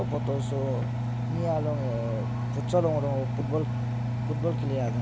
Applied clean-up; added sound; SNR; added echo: none; Engine; -2 dB; none.